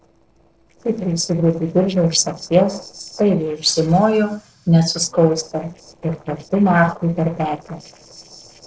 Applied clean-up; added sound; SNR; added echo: neural separator model SepFormer DNS4.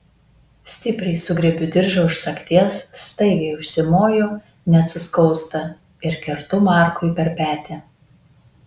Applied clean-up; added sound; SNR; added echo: none; none; none; none.